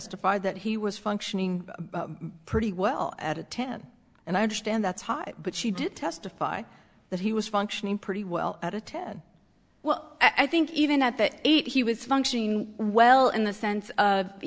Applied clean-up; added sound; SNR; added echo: none; none; none; none.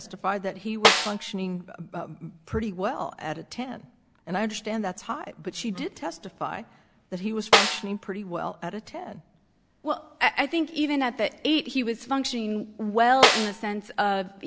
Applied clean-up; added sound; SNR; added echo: none; Snare drum; -3 dB; none.